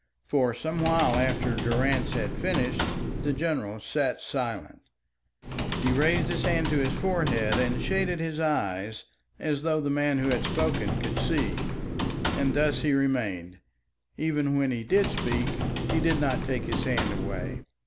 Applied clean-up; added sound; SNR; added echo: none; Computer keyboard; 3 dB; none.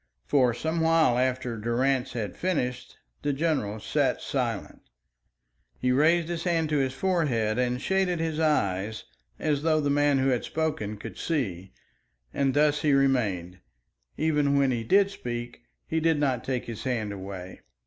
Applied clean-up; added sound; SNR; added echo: none; none; none; none.